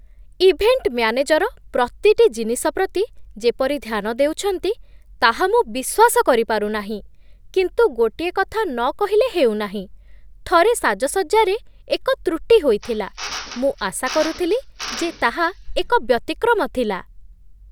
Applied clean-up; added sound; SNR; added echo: none; Drill; 14 dB; none.